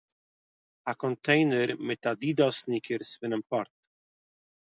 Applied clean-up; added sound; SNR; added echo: none; none; none; none.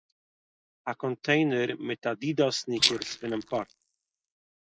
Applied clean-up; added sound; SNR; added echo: neural mask model Resemble Enhance denoiser.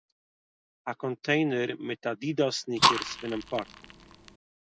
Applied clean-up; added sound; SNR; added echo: none; Fire; -3 dB; none.